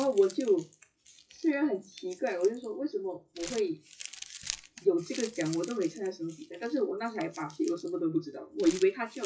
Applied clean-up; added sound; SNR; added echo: classical method WPE with log-MMSE.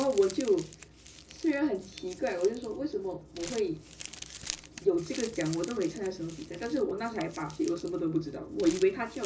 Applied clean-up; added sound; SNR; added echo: none; Crumpling, crinkling; 16 dB; reverberation time 0.4 s.